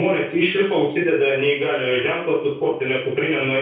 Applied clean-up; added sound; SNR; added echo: none; none; none; reverberation time 0.6 s.